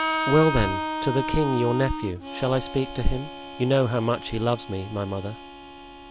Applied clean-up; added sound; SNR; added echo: none; Harmonica; 7 dB; none.